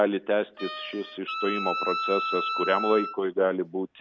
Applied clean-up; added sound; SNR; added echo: none; Wind instrument, woodwind instrument; 4 dB; none.